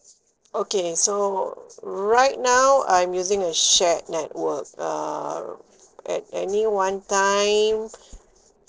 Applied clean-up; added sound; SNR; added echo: neural separator model SepFormer DNS4.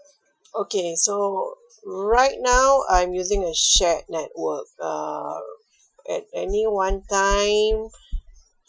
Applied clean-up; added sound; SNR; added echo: classical method Wiener filter.